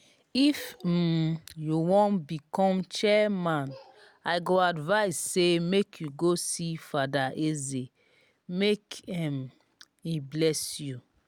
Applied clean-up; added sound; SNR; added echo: none; none; none; none.